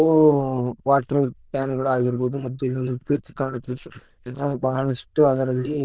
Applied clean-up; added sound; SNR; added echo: neural diffusion model UNIVERSE++.